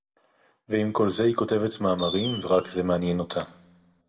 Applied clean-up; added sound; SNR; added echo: none; Fireworks; 14 dB; reverberation time 0.6 s.